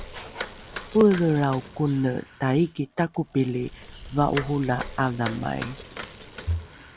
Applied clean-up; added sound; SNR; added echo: none; Bicycle; 14 dB; none.